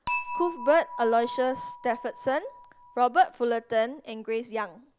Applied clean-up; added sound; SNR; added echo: none; Dishes, pots, and pans / Chink, clink; 11 dB; none.